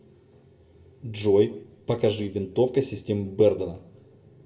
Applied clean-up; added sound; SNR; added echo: none; none; none; reverberation time 0.8 s.